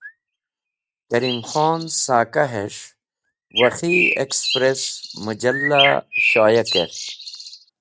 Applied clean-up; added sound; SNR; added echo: neural mask model RNNoise.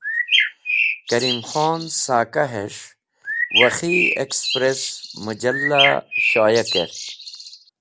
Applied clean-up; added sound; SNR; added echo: none; Bird; 0 dB; none.